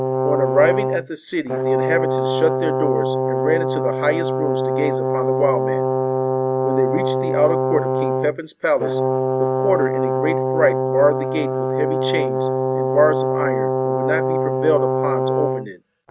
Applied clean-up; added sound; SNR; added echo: none; Brass instrument; -2 dB; none.